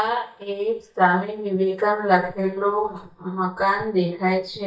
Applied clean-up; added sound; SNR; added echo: neural mask model DeepFilterNet 3.